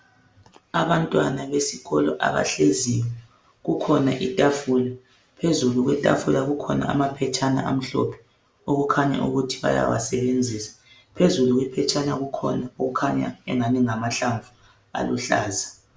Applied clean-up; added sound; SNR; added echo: none; none; none; none.